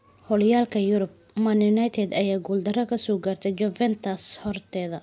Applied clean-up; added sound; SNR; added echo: none; none; none; none.